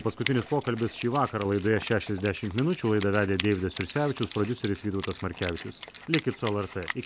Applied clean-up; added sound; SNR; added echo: none; Wind instrument, woodwind instrument; 7 dB; none.